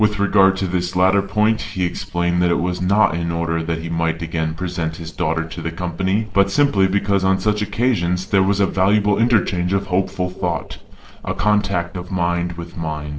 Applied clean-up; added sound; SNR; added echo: neural separator model SepFormer DNS4.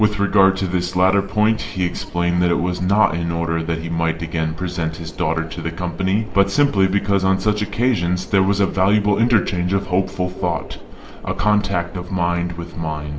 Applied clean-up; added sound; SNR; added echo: none; Subway, metro, underground; 19 dB; reverberation time 1.3 s.